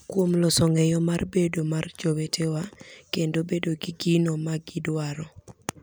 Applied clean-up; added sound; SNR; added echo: none; none; none; none.